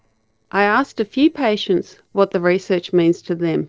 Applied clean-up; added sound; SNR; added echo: neural separator model SepFormer DNS4.